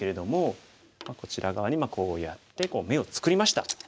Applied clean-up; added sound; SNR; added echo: none; none; none; none.